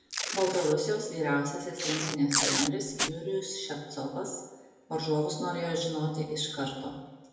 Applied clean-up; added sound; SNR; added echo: none; Packing tape, duct tape; 2 dB; reverberation time 1.0 s.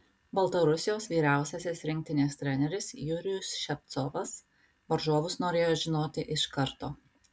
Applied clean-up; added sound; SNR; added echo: none; none; none; none.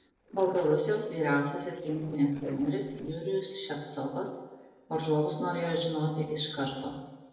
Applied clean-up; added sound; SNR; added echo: neural separator model SepFormer DNS4.